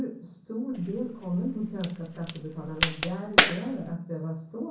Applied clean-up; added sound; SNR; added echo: none; Crack; -3 dB; reverberation time 0.6 s.